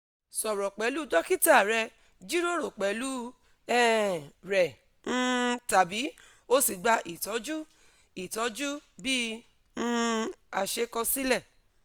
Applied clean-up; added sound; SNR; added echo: none; none; none; none.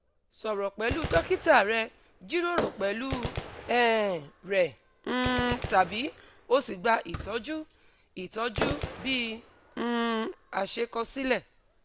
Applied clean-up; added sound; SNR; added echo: none; Gunshot, gunfire + Fireworks; 10 dB; none.